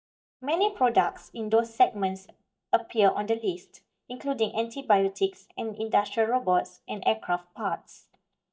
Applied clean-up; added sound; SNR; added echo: neural mask model DeepFilterNet 3.